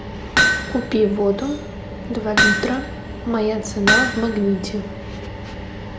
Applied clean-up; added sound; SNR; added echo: none; Hammer; 0 dB; none.